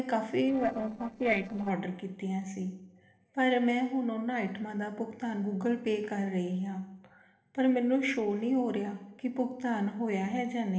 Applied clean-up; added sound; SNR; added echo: neural separator model SepFormer DNS4.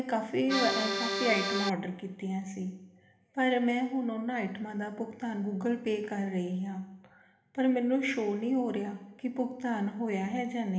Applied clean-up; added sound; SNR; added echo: none; Accordion; 0 dB; reverberation time 1.1 s.